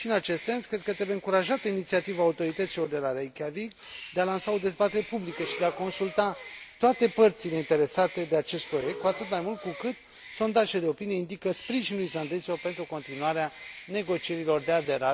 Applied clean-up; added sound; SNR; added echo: none; Breathing + Bird; 17 dB; none.